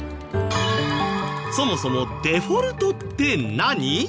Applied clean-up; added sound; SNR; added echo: none; Crowd; 19 dB; none.